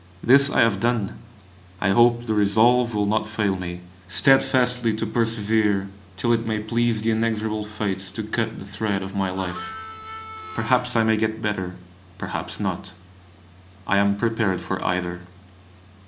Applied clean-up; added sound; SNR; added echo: none; Harmonica; 12 dB; none.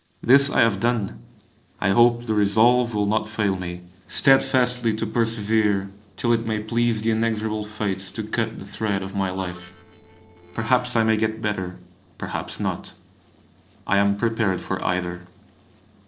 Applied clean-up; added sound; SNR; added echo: neural separator model SepFormer DNS4.